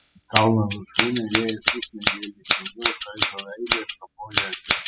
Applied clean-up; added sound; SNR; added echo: classical method spectral subtraction.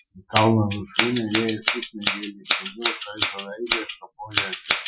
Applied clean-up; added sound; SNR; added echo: classical method Wiener filter.